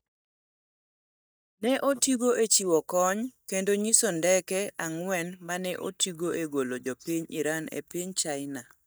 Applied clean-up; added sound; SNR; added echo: neural mask model DeepFilterNet 3.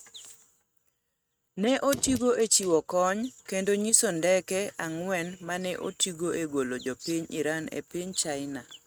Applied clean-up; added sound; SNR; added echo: neural mask model RNNoise.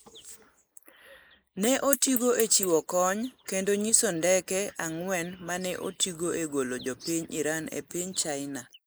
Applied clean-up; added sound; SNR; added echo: neural mask model Resemble Enhance denoiser.